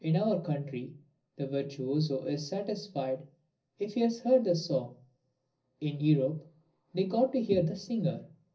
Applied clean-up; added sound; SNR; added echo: none; none; none; reverberation time 0.4 s.